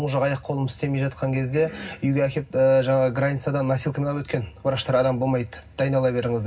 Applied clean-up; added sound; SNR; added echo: none; none; none; reverberation time 0.4 s.